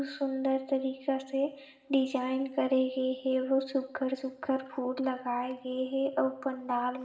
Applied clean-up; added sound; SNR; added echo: none; none; none; reverberation time 1.5 s.